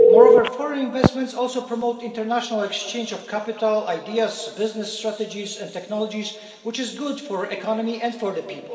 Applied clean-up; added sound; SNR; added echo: none; Telephone; -1 dB; reverberation time 2.0 s.